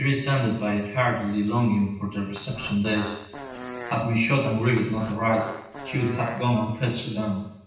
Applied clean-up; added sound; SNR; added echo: none; Fart; 13 dB; reverberation time 0.9 s.